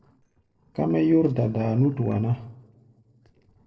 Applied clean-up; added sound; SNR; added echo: neural separator model SepFormer DNS4.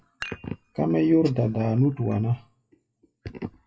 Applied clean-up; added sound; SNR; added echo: classical method WPE with log-MMSE.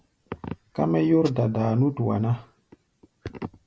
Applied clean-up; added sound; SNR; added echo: none; none; none; none.